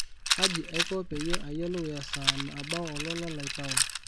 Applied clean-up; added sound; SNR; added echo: none; Rattle; -4 dB; none.